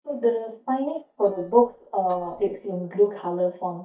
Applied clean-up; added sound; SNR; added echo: neural mask model DeepFilterNet 3.